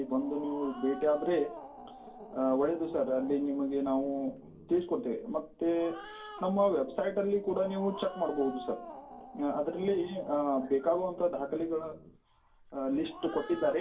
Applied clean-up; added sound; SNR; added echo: none; Growling; 16 dB; reverberation time 0.2 s.